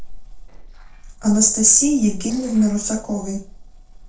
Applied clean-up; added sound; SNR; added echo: neural separator model SepFormer DNS4.